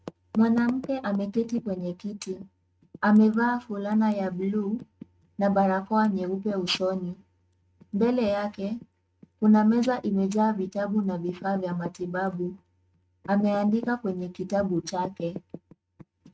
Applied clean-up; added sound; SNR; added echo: neural mask model RNNoise.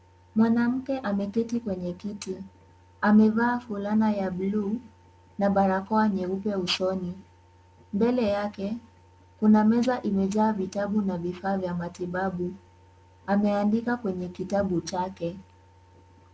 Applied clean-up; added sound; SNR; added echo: none; none; none; none.